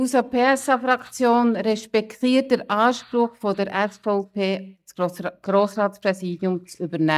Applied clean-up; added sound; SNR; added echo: neural mask model DeepFilterNet 3.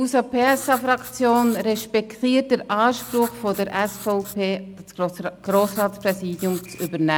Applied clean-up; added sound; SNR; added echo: none; Writing; 17 dB; none.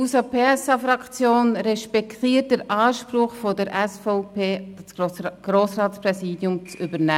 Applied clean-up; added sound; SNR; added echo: none; none; none; none.